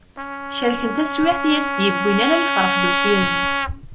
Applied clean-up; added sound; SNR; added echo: none; Trumpet; 1 dB; none.